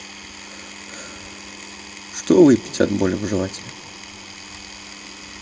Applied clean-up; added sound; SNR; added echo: none; Power tool; 15 dB; reverberation time 2.0 s.